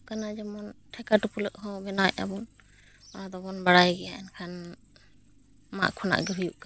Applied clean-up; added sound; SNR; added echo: none; none; none; none.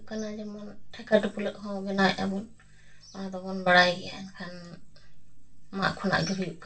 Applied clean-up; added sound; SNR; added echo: none; none; none; reverberation time 0.2 s.